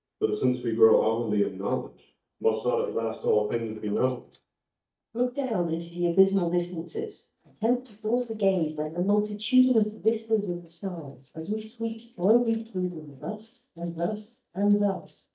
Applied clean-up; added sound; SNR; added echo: neural mask model DeepFilterNet 3.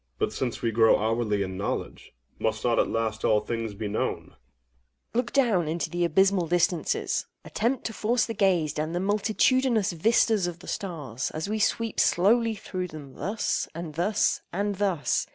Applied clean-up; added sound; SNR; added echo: none; none; none; none.